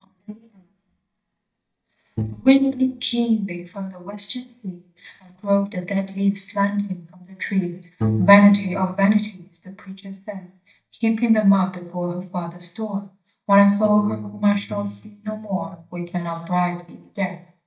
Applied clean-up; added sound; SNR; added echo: neural mask model DeepFilterNet 3.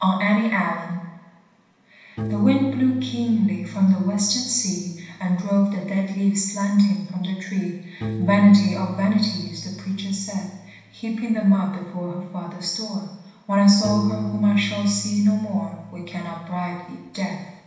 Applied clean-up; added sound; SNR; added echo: none; Piano; 14 dB; reverberation time 0.9 s.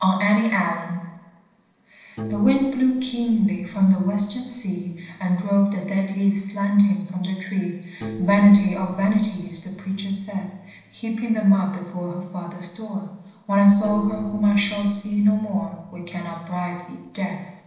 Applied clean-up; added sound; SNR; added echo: neural separator model SepFormer DNS4.